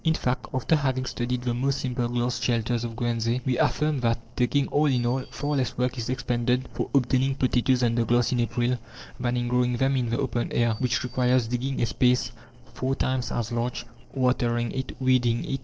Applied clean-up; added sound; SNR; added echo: neural separator model SepFormer DNS4.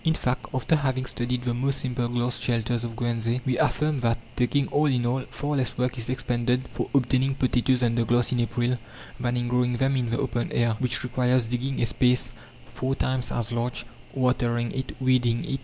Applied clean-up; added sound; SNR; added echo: none; none; none; none.